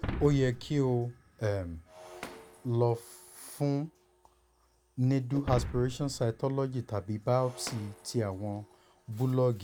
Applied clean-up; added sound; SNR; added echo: none; Shatter; 13 dB; none.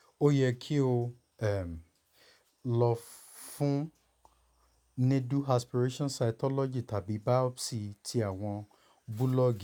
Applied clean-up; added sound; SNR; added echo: none; none; none; none.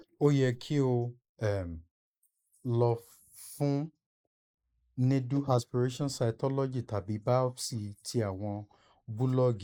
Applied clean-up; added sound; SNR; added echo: neural mask model Resemble Enhance denoiser.